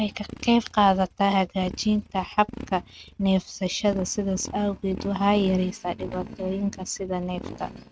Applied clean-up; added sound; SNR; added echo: neural mask model RNNoise.